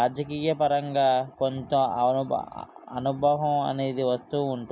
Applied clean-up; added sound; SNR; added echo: none; none; none; none.